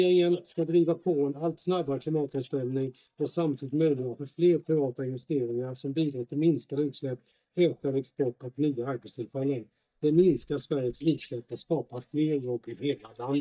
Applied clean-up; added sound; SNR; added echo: neural mask model DeepFilterNet 3.